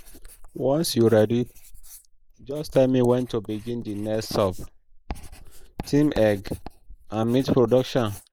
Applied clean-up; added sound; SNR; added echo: neural mask model Resemble Enhance denoiser.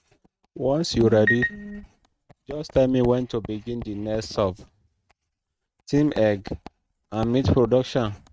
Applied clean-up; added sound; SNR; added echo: neural mask model RNNoise.